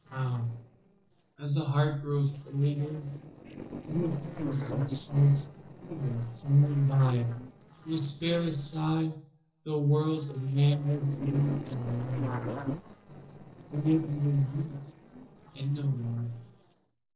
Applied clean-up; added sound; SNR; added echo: neural separator model SepFormer DNS4.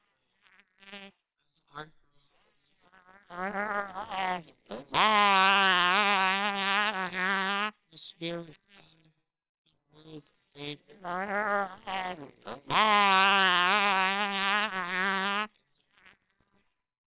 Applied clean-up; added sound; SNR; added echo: neural separator model SepFormer WHAMR!.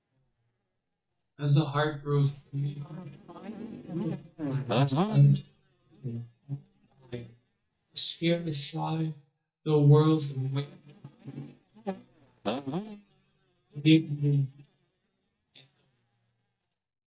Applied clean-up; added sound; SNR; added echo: neural mask model DeepFilterNet 3.